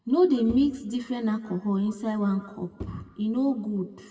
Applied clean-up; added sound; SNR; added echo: none; Bowed string instrument; 18 dB; reverberation time 1.2 s.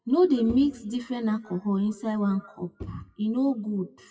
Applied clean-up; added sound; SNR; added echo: classical method WPE with log-MMSE.